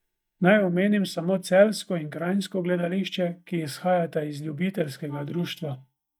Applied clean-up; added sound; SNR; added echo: neural mask model DeepFilterNet 3.